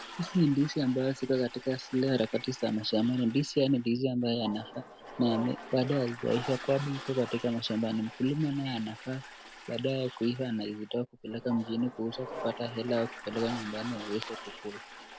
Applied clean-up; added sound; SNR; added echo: none; Toilet flush; 14 dB; none.